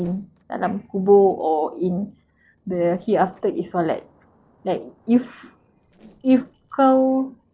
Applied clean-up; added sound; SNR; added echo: neural separator model SepFormer DNS4.